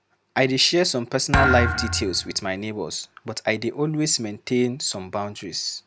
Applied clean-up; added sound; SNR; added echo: none; Thump, thud; 1 dB; none.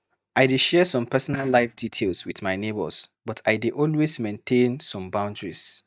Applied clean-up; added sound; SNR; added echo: neural mask model DeepFilterNet 3.